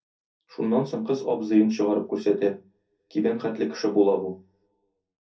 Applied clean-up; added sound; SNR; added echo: none; none; none; reverberation time 0.3 s.